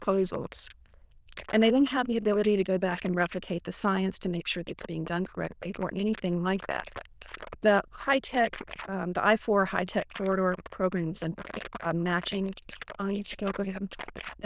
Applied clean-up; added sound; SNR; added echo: neural diffusion model UNIVERSE++.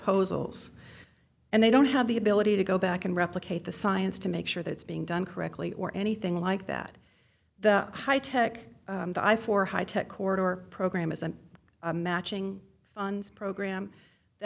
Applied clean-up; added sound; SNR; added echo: none; none; none; none.